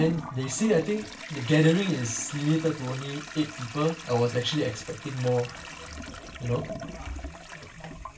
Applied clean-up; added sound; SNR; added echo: none; Toilet flush; 12 dB; reverberation time 0.2 s.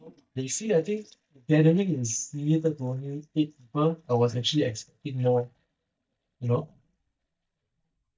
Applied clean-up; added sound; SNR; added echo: neural mask model DeepFilterNet 3.